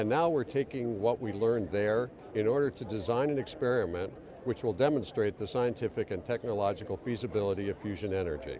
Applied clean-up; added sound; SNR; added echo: none; none; none; none.